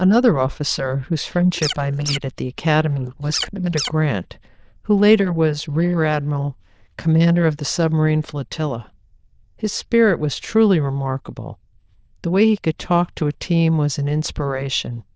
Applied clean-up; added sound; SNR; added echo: neural diffusion model UNIVERSE++.